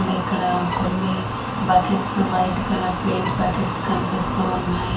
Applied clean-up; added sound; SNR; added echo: none; Bowed string instrument; 13 dB; reverberation time 0.3 s.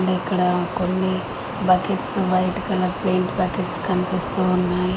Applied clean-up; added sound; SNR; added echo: none; none; none; none.